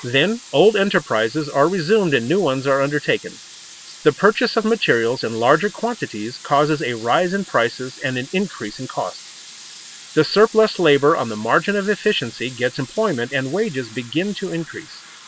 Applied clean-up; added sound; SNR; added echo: none; Sink (filling or washing) / Water tap, faucet; 20 dB; none.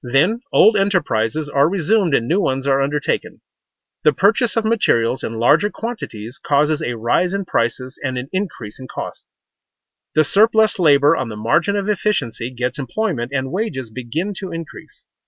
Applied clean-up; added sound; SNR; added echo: none; none; none; none.